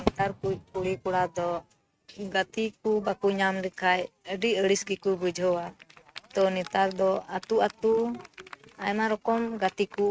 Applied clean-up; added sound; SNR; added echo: neural mask model RNNoise.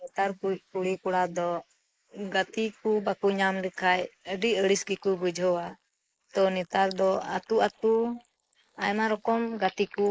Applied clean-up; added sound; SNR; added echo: neural mask model Resemble Enhance denoiser.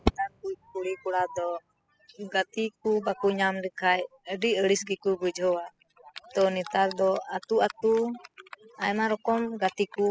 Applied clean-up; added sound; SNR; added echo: classical method spectral subtraction.